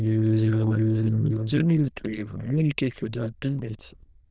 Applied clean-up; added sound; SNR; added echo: neural diffusion model UNIVERSE++.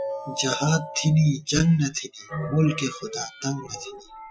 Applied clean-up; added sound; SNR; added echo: classical method Wiener filter.